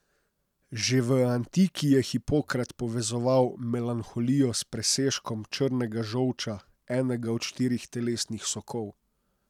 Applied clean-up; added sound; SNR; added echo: none; none; none; none.